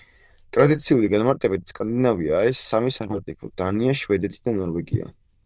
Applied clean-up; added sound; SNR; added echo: neural diffusion model UNIVERSE++.